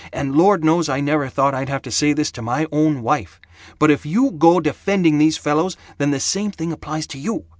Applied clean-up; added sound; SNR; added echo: none; none; none; none.